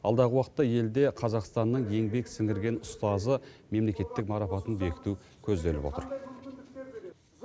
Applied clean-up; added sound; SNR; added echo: none; none; none; none.